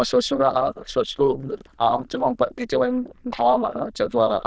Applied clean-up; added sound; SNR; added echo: neural diffusion model UNIVERSE++.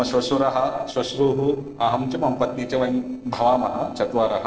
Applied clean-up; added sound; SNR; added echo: neural separator model SepFormer DNS4.